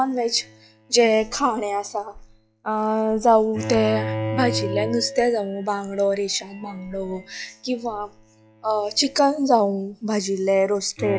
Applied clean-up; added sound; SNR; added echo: classical method log-MMSE.